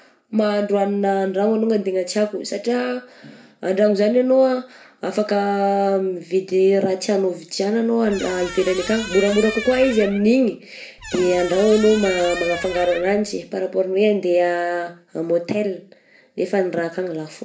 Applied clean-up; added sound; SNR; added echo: none; Squeak; 12 dB; reverberation time 0.4 s.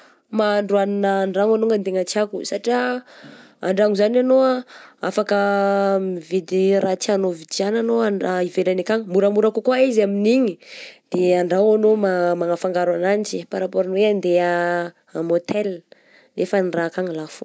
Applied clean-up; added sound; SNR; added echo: none; none; none; none.